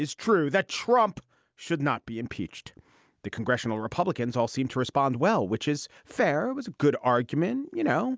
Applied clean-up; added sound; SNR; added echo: none; none; none; none.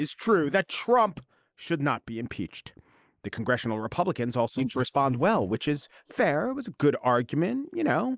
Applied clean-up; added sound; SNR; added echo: neural mask model Resemble Enhance denoiser.